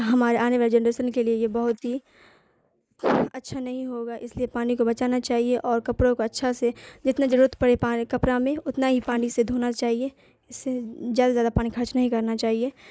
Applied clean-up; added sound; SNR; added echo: neural mask model Resemble Enhance denoiser.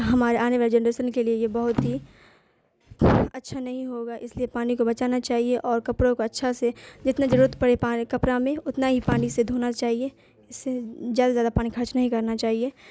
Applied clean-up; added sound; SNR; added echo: none; Percussion; 9 dB; none.